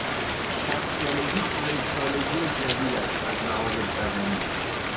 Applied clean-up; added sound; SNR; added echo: none; Rain; -4 dB; none.